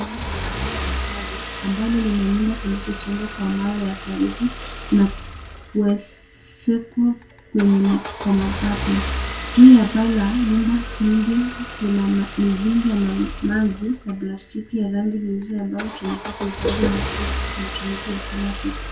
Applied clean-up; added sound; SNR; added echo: none; Engine starting / Car; 9 dB; reverberation time 0.2 s.